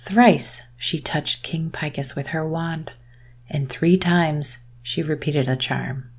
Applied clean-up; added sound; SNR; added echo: none; none; none; none.